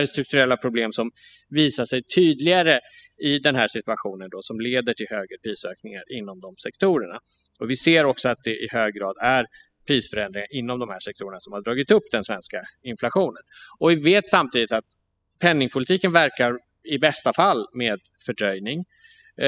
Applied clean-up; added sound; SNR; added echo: classical method spectral subtraction.